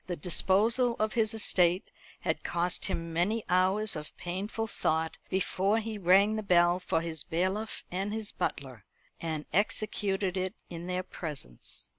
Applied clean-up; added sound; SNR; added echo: none; none; none; none.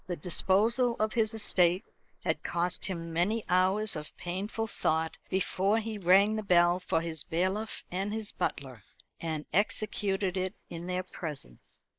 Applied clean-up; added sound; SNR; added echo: neural mask model Resemble Enhance denoiser.